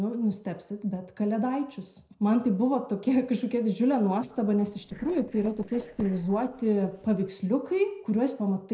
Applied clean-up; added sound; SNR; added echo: neural separator model SepFormer DNS4.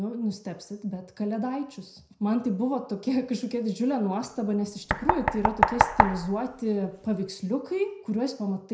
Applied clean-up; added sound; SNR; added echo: none; Knock; -2 dB; reverberation time 0.5 s.